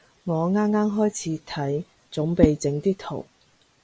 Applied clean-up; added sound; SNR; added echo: none; Whoosh, swoosh, swish; 4 dB; none.